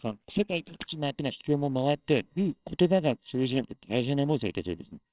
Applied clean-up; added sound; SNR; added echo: neural separator model SepFormer WHAMR!.